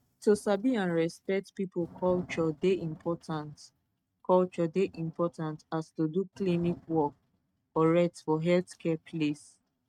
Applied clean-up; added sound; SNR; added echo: neural mask model RNNoise.